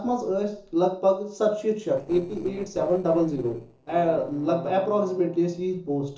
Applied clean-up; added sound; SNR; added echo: neural separator model SepFormer DNS4.